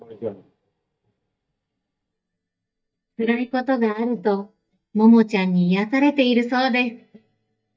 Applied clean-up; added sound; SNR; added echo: neural mask model DeepFilterNet 3.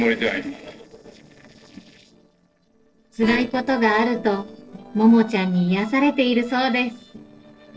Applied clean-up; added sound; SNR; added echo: neural separator model SepFormer DNS4.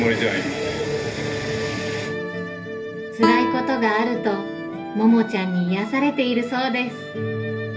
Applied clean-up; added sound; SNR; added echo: none; Guitar; 8 dB; reverberation time 0.3 s.